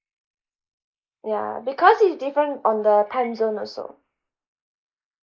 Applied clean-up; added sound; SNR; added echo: neural mask model Resemble Enhance denoiser.